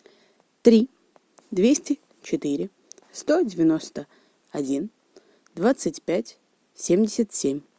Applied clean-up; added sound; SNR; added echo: none; none; none; none.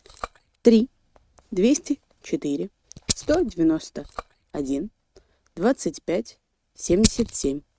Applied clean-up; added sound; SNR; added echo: neural mask model RNNoise.